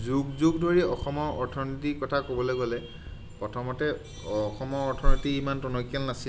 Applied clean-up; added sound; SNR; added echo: none; none; none; none.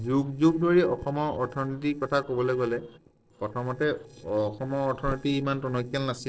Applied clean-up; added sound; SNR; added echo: neural separator model SepFormer DNS4.